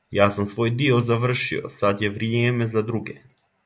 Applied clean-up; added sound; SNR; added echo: none; none; none; none.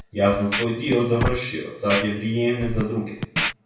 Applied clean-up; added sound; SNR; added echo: none; Scratching (performance technique); 6 dB; reverberation time 0.6 s.